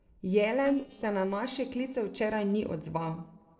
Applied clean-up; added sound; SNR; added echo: neural separator model SepFormer DNS4.